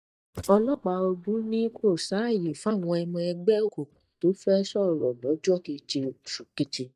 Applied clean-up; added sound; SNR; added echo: neural mask model DeepFilterNet 3.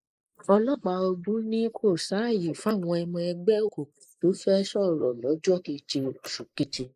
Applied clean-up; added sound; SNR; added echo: neural mask model Resemble Enhance denoiser.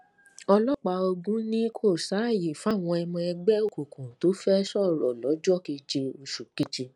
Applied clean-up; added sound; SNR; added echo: none; none; none; none.